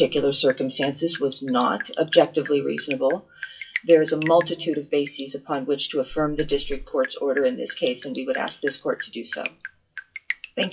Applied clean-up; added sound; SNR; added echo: classical method WPE with log-MMSE.